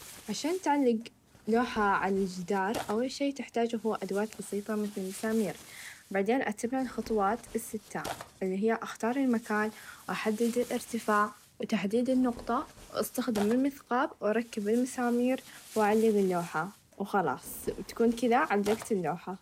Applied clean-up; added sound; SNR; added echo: none; Tearing; 18 dB; none.